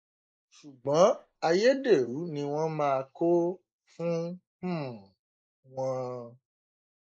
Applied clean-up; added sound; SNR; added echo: neural mask model Resemble Enhance denoiser.